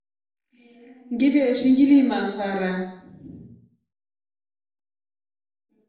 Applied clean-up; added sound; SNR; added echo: none; none; none; reverberation time 0.7 s.